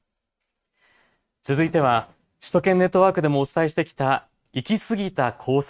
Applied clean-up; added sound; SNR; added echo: neural mask model RNNoise.